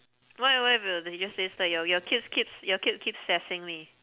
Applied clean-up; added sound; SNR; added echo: none; none; none; none.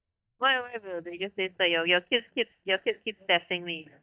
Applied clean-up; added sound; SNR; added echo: neural mask model DeepFilterNet 3.